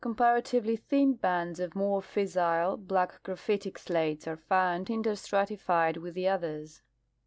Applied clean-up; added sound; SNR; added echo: none; none; none; none.